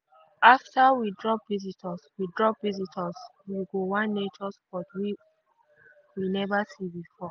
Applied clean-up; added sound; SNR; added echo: none; none; none; none.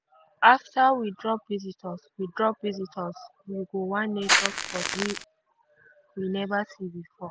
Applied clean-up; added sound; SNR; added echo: none; Crackle; -2 dB; none.